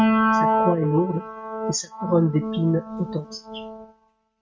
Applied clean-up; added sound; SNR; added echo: neural mask model RNNoise.